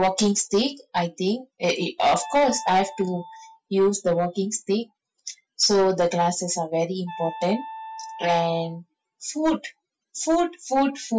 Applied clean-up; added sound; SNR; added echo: classical method Wiener filter.